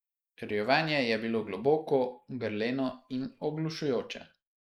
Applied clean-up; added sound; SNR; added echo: neural mask model Resemble Enhance denoiser.